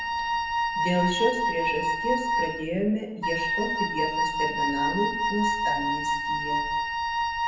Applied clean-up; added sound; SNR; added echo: none; Wind instrument, woodwind instrument; -3 dB; reverberation time 0.7 s.